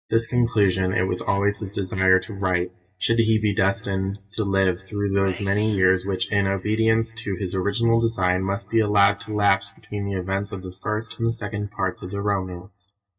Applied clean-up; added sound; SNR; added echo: neural mask model DeepFilterNet 3.